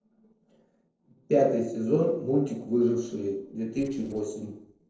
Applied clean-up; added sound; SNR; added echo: neural separator model SepFormer DNS4.